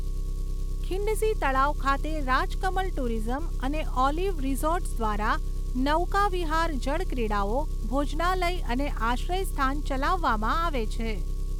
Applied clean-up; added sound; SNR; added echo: none; Engine; -1 dB; none.